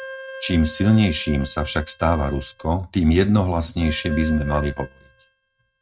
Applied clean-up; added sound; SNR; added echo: neural mask model RNNoise.